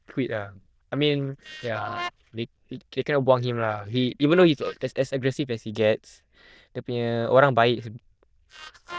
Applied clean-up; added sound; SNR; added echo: neural diffusion model UNIVERSE++.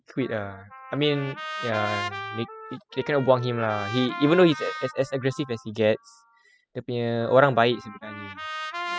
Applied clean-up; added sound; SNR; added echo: classical method spectral subtraction.